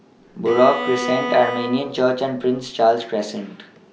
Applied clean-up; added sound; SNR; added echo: none; Bowed string instrument; 7 dB; none.